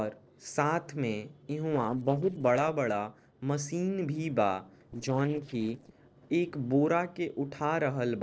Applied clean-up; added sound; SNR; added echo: neural separator model SepFormer DNS4.